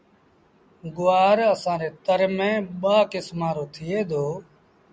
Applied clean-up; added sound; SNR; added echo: none; none; none; none.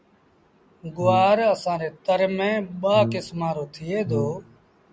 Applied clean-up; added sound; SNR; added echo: none; Brass instrument; 7 dB; none.